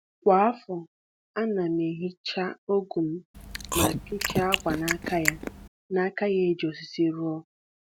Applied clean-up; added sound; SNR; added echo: none; Chewing, mastication; 2 dB; none.